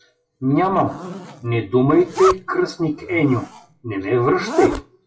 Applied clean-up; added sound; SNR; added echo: classical method WPE with log-MMSE.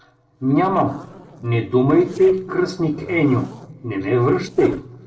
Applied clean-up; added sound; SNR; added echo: neural separator model SepFormer DNS4.